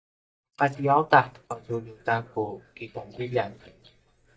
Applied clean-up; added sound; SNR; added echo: neural mask model DeepFilterNet 3.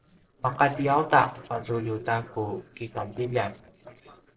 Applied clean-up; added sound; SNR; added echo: neural separator model SepFormer DNS4.